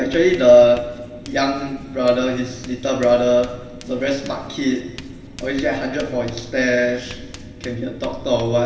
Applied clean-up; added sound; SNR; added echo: none; Writing; 20 dB; reverberation time 1.9 s.